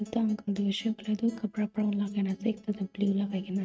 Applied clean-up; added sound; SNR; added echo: neural mask model RNNoise.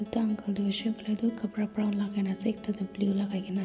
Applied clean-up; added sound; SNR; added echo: none; Acoustic guitar; 19 dB; none.